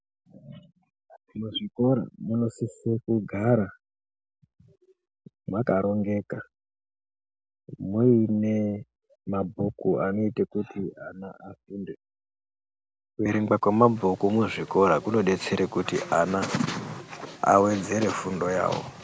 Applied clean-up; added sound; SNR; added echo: none; none; none; none.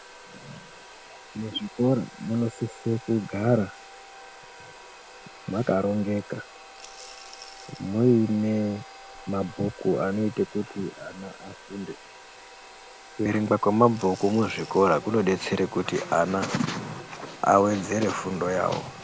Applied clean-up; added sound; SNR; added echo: none; Domestic sounds, home sounds + Coin (dropping) / Glass; 19 dB; none.